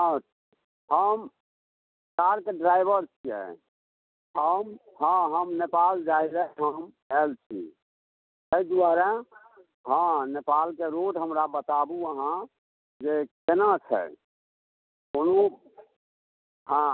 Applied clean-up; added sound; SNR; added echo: none; none; none; none.